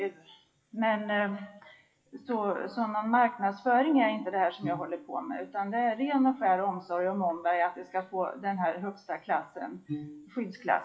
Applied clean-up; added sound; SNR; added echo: classical method WPE with log-MMSE.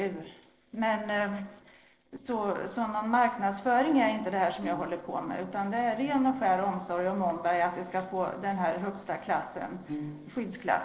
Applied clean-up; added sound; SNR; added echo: neural separator model SepFormer DNS4.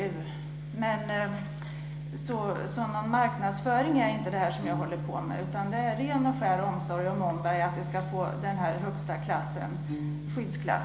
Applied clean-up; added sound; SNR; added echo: none; Piano; 16 dB; reverberation time 1.1 s.